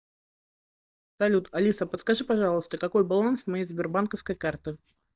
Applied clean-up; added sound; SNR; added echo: neural mask model DeepFilterNet 3.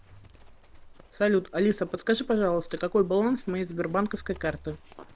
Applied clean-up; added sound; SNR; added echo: none; Livestock, farm animals, working animals; 19 dB; none.